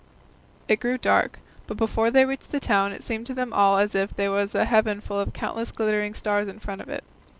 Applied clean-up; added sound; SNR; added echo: none; none; none; none.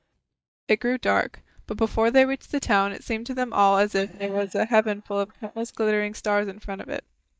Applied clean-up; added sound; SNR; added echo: neural mask model DeepFilterNet 3.